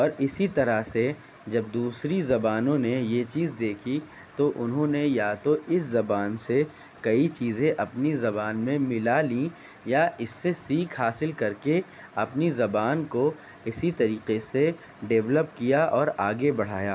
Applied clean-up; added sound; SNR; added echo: none; none; none; none.